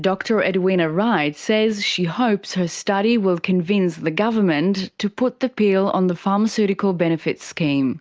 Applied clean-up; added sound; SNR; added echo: none; none; none; none.